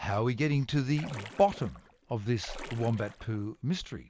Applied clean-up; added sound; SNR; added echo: none; Splash, splatter; 17 dB; none.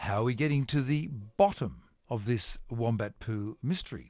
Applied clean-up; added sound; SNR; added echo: none; none; none; none.